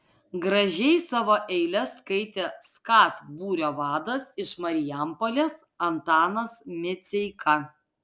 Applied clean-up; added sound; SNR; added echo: none; none; none; none.